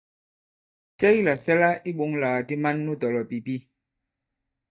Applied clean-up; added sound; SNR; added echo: neural mask model DeepFilterNet 3.